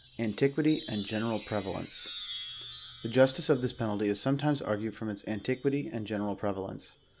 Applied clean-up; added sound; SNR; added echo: none; Chime; 17 dB; none.